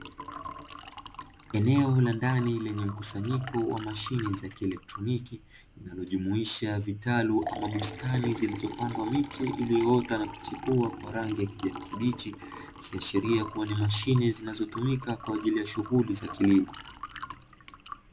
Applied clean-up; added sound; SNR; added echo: none; Liquid; 13 dB; none.